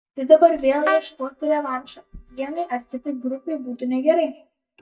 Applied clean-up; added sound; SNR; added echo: neural mask model DeepFilterNet 3.